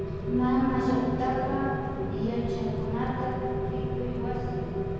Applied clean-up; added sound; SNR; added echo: none; Rain; 1 dB; reverberation time 2.1 s.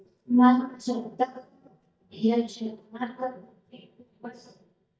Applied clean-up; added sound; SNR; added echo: neural mask model DeepFilterNet 3.